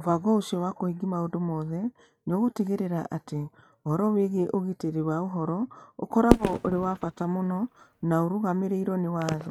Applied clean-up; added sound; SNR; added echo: neural mask model RNNoise.